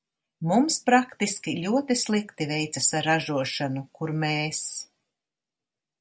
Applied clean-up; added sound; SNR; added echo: none; none; none; none.